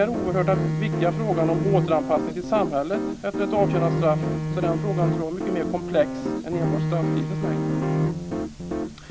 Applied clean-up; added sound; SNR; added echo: none; Piano + Bowed string instrument; -1 dB; none.